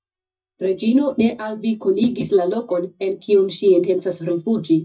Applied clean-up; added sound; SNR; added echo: neural mask model DeepFilterNet 3.